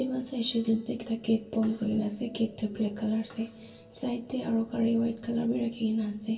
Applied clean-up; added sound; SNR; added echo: none; none; none; reverberation time 0.1 s.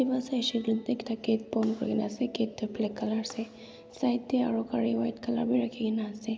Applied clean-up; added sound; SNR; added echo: none; none; none; none.